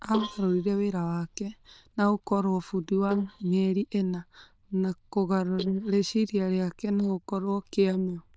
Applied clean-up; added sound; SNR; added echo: neural diffusion model UNIVERSE++.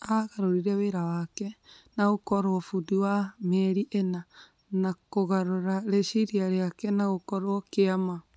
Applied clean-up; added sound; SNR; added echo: none; none; none; none.